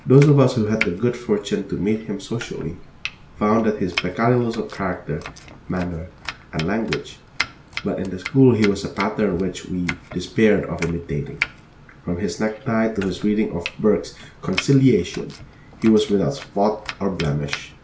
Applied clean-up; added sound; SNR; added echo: none; Domestic sounds, home sounds; 14 dB; none.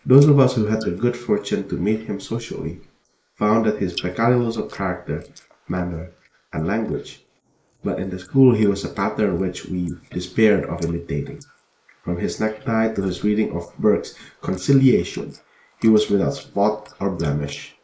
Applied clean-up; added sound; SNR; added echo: neural mask model Resemble Enhance denoiser.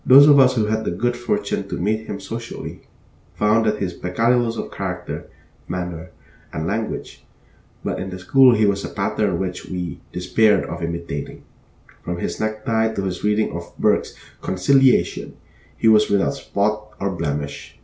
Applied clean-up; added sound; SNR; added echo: none; none; none; none.